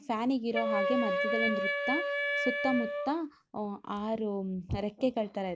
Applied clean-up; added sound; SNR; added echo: none; Wind instrument, woodwind instrument; 0 dB; none.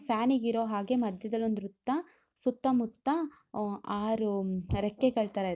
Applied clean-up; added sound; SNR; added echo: none; none; none; none.